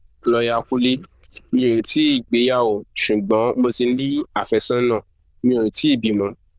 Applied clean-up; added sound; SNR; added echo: neural diffusion model UNIVERSE++.